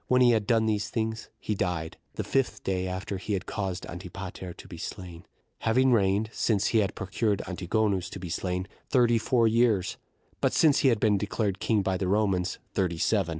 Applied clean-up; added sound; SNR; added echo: none; none; none; none.